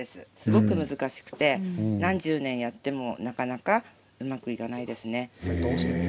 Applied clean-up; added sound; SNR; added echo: none; none; none; none.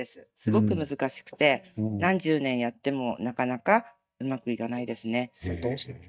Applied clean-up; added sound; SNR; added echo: neural mask model DeepFilterNet 3.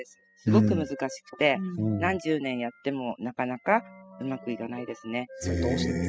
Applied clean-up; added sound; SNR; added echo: classical method spectral subtraction.